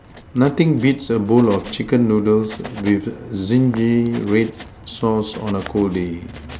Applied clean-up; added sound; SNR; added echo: none; Writing; 18 dB; none.